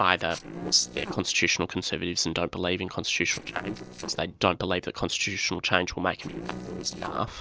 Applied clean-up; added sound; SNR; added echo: neural separator model SepFormer DNS4.